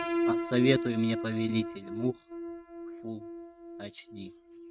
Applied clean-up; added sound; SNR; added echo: neural mask model RNNoise.